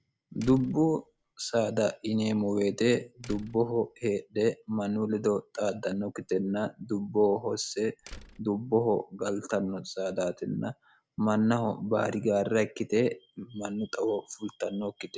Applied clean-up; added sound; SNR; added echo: none; Slam; 20 dB; none.